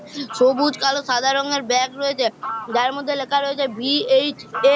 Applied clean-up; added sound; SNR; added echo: none; Fowl; 15 dB; none.